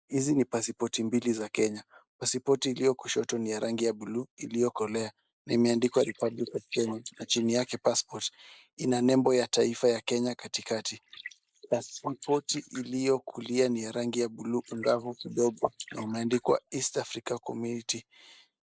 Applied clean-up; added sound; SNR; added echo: neural mask model Resemble Enhance denoiser.